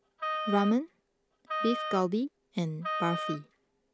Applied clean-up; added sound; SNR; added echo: none; Wind instrument, woodwind instrument; 5 dB; none.